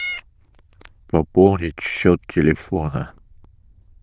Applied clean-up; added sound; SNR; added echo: neural diffusion model UNIVERSE++.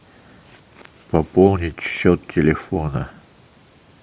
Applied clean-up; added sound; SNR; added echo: none; none; none; none.